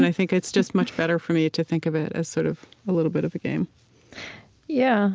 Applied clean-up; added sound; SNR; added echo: none; none; none; none.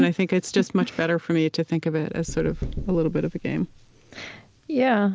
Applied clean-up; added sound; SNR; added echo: none; Knock / Wood; 12 dB; none.